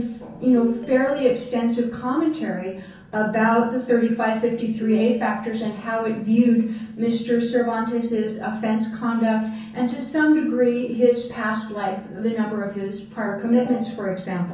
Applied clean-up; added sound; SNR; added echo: none; Ringtone; 18 dB; reverberation time 0.6 s.